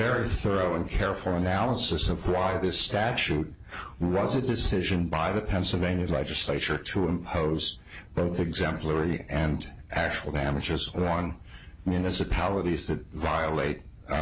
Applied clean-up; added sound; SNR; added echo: none; Wind / Boat, Water vehicle; 20 dB; none.